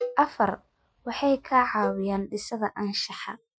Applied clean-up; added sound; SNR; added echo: classical method Wiener filter.